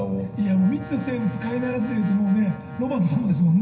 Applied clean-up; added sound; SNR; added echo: none; Brass instrument; 20 dB; reverberation time 0.9 s.